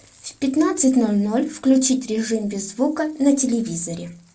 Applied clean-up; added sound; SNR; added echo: none; none; none; none.